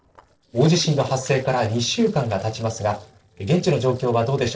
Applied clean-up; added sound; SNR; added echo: neural separator model SepFormer DNS4.